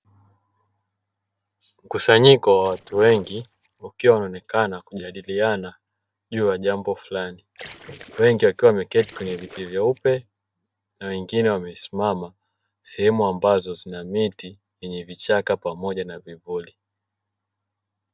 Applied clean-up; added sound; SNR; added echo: neural separator model SepFormer DNS4.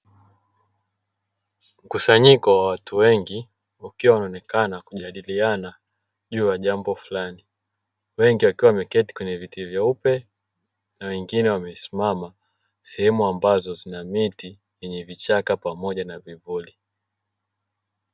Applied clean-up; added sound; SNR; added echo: none; none; none; none.